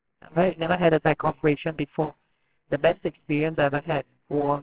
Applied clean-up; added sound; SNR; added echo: neural separator model SepFormer WHAMR!.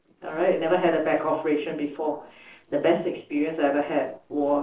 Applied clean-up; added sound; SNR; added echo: neural separator model SepFormer DNS4.